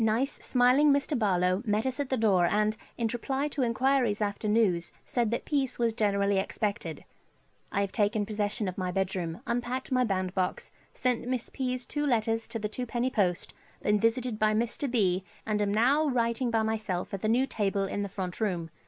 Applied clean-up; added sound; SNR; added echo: none; none; none; none.